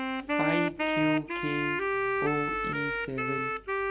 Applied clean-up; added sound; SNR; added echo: none; Wind instrument, woodwind instrument; -3 dB; none.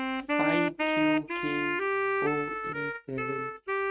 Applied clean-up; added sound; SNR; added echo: neural mask model RNNoise.